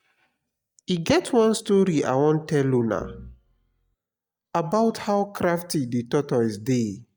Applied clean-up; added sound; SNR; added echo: neural mask model DeepFilterNet 3.